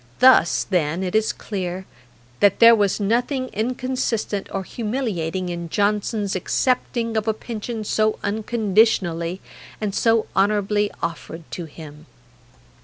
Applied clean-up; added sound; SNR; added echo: none; none; none; none.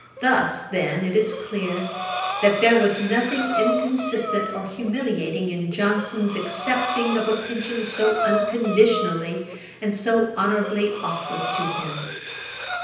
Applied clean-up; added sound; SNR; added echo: none; Breathing; 6 dB; reverberation time 0.9 s.